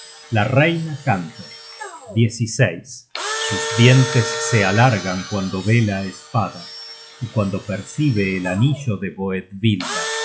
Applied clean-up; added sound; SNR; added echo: classical method log-MMSE.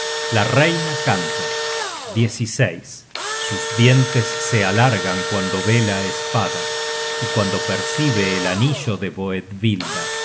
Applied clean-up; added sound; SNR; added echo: none; Engine / Drill; 4 dB; none.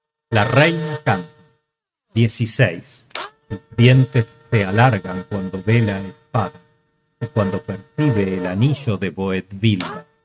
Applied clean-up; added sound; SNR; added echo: neural mask model RNNoise.